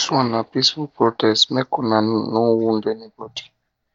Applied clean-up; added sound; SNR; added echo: neural mask model DeepFilterNet 3.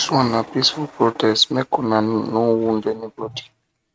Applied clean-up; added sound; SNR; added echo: neural mask model RNNoise.